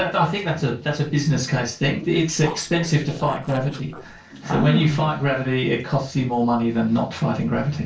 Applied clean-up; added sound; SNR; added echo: neural separator model SepFormer DNS4.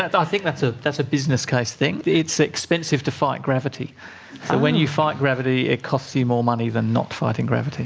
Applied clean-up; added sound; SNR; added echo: none; none; none; none.